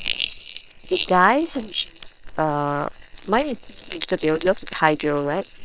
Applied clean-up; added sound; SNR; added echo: neural separator model SepFormer WHAM!.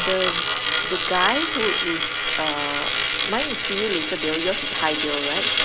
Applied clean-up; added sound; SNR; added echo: none; Coin (dropping); -3 dB; none.